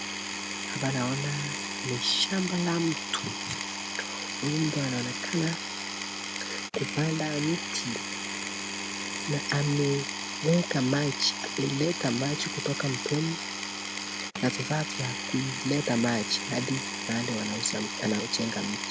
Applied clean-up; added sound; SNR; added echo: none; Power tool; 4 dB; none.